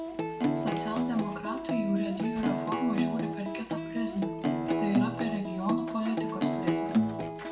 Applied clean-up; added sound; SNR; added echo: none; Acoustic guitar; -3 dB; reverberation time 0.6 s.